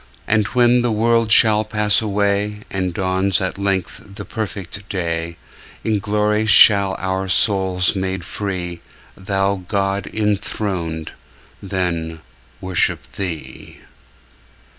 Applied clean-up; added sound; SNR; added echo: none; none; none; none.